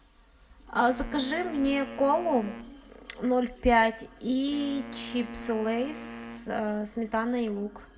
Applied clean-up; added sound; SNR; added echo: none; Wind instrument, woodwind instrument; 15 dB; reverberation time 0.6 s.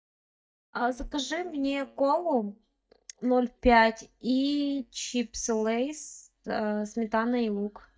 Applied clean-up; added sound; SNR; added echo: neural mask model DeepFilterNet 3.